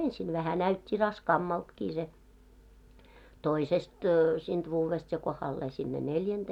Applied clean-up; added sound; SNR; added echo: none; none; none; none.